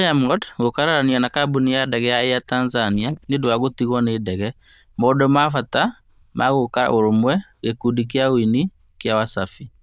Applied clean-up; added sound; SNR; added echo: neural diffusion model UNIVERSE++.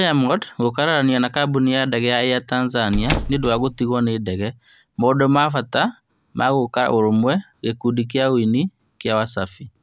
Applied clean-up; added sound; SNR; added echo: none; Squeak / Slam / Wood; 6 dB; none.